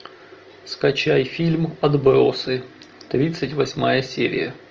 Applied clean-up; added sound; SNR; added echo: none; none; none; none.